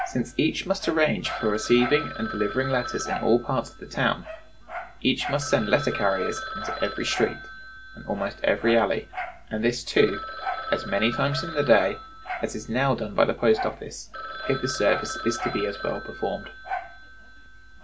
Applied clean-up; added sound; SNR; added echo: none; Telephone + Dog; 9 dB; none.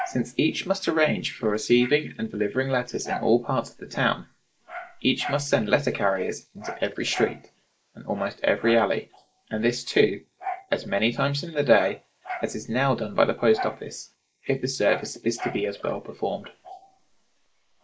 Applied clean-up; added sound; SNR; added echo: neural mask model Resemble Enhance denoiser.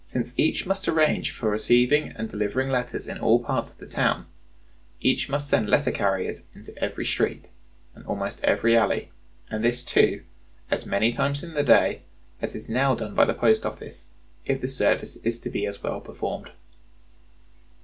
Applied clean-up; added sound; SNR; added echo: none; none; none; none.